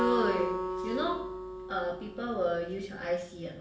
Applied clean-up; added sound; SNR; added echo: none; Acoustic guitar; 3 dB; reverberation time 0.7 s.